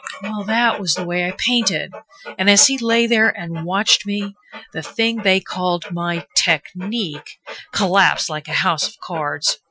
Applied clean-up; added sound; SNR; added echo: classical method Wiener filter.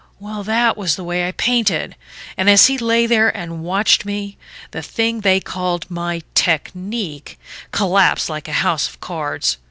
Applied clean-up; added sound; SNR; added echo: none; none; none; none.